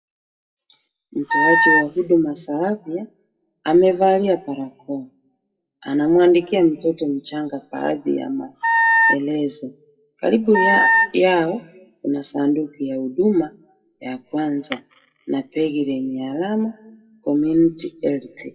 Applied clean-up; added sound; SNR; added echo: classical method WPE with log-MMSE.